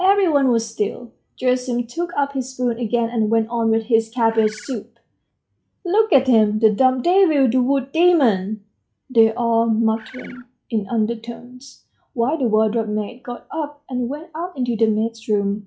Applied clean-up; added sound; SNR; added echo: classical method log-MMSE.